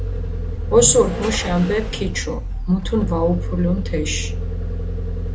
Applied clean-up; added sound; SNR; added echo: none; Vehicle; 3 dB; none.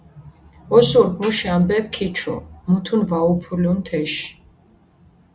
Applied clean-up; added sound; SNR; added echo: none; none; none; none.